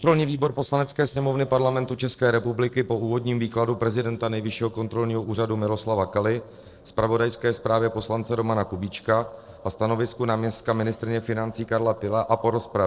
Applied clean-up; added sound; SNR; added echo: neural separator model SepFormer DNS4.